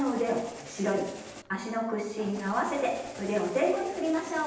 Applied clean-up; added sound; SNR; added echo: none; Engine starting; 15 dB; reverberation time 0.9 s.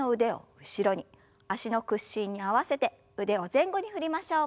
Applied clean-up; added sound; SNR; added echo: none; none; none; none.